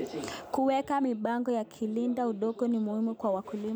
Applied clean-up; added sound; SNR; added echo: none; none; none; none.